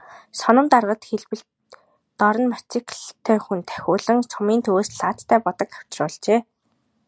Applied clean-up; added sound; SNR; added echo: none; none; none; none.